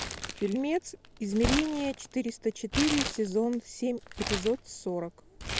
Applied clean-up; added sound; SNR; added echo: none; Crumpling, crinkling; 6 dB; none.